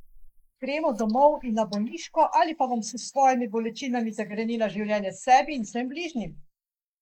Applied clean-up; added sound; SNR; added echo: neural mask model Resemble Enhance denoiser.